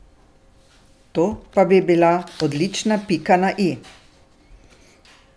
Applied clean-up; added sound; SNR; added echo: none; none; none; none.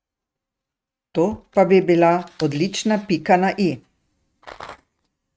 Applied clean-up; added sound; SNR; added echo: neural mask model RNNoise.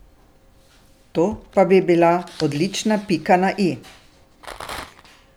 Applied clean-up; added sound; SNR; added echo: none; Rattle; 14 dB; none.